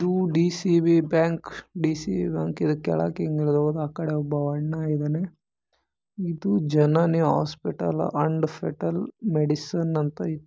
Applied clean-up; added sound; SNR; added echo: none; none; none; none.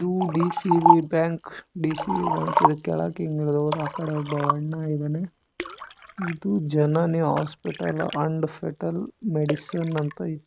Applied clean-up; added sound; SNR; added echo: neural mask model RNNoise.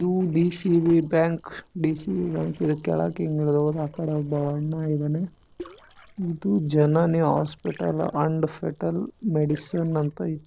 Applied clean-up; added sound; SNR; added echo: neural separator model SepFormer DNS4.